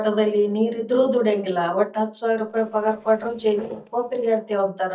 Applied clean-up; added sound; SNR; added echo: neural mask model DeepFilterNet 3.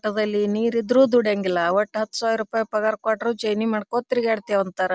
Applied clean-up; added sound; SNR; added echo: none; none; none; none.